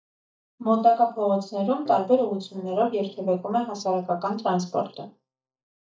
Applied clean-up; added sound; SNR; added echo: neural mask model DeepFilterNet 3.